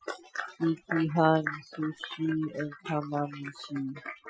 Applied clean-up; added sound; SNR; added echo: classical method Wiener filter.